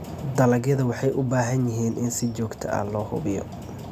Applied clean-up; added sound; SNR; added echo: none; none; none; none.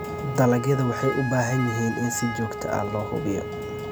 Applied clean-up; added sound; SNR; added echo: none; Wind instrument, woodwind instrument; 8 dB; none.